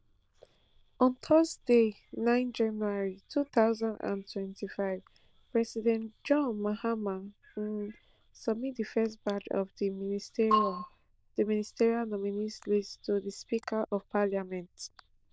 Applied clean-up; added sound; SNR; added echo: neural diffusion model UNIVERSE++.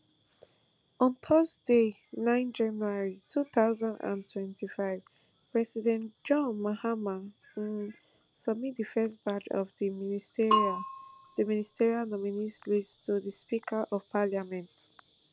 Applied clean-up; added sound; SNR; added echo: none; Bell / Percussion; 4 dB; none.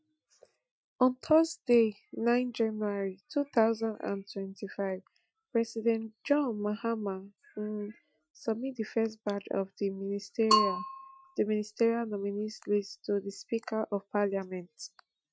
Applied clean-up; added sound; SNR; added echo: classical method Wiener filter.